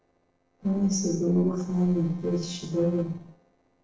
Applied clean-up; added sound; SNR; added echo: neural separator model SepFormer DNS4.